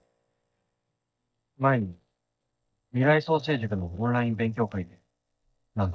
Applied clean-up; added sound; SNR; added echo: neural mask model DeepFilterNet 3.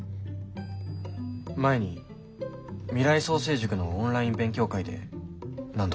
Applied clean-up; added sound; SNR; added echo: none; none; none; none.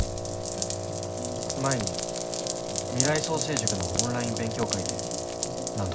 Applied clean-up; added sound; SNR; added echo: none; Rain + Wind instrument, woodwind instrument; -2 dB; none.